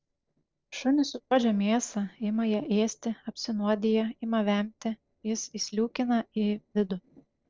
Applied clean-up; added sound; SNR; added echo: neural separator model SepFormer DNS4.